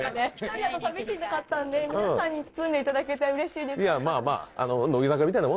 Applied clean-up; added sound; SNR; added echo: neural separator model SepFormer DNS4.